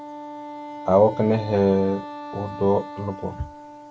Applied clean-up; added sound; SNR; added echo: none; Wind instrument, woodwind instrument; 13 dB; none.